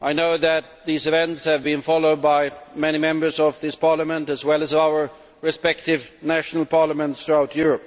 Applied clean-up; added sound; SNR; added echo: none; none; none; none.